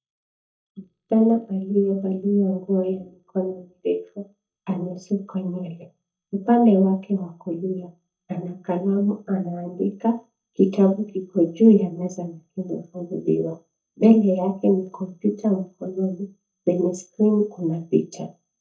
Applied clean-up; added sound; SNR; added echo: neural mask model DeepFilterNet 3.